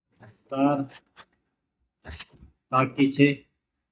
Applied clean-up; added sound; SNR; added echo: neural mask model DeepFilterNet 3.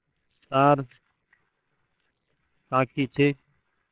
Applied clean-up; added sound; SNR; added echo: neural separator model SepFormer WHAMR!.